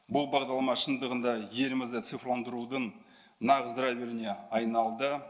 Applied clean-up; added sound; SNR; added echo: none; none; none; none.